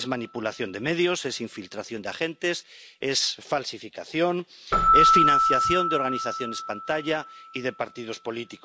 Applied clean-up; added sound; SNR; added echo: none; Keyboard (musical); -2 dB; none.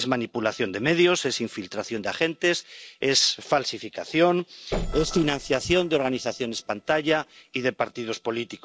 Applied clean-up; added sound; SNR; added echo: neural separator model SepFormer DNS4.